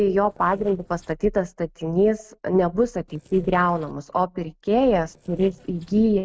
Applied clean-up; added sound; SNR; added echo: neural separator model SepFormer DNS4.